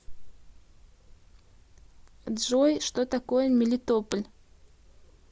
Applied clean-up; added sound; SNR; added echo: none; none; none; none.